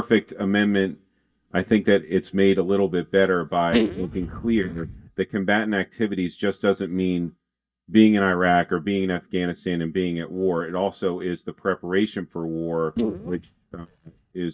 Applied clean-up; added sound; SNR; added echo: neural mask model DeepFilterNet 3.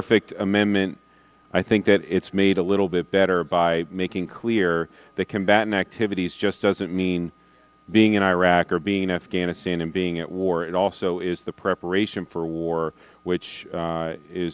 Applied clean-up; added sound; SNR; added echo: none; none; none; none.